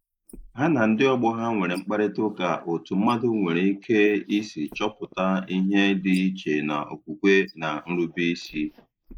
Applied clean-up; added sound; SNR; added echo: neural mask model Resemble Enhance denoiser.